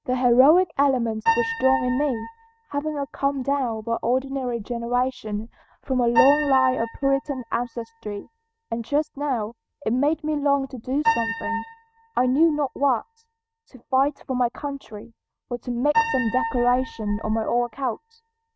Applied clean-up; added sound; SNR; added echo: neural mask model RNNoise.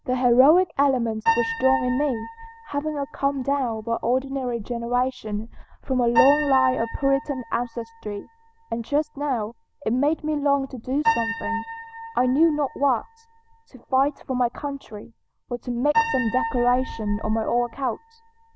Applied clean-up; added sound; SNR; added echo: none; Piano; 9 dB; none.